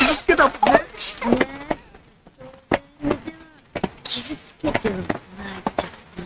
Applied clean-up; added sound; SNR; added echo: neural mask model RNNoise.